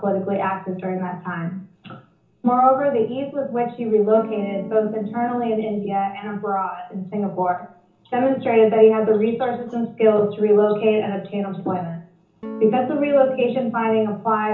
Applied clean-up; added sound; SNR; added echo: none; Electric guitar / Strum; 14 dB; reverberation time 0.6 s.